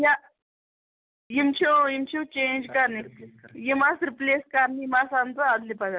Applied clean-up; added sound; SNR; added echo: none; none; none; none.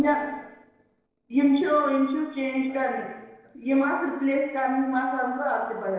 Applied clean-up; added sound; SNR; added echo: neural separator model SepFormer DNS4.